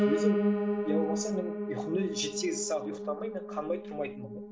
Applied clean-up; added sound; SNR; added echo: none; Piano; -3 dB; none.